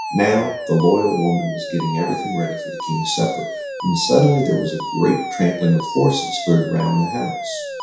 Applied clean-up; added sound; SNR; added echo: none; Alarm; 8 dB; reverberation time 0.6 s.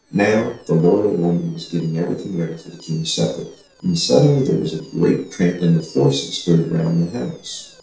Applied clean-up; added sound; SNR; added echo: neural separator model SepFormer DNS4.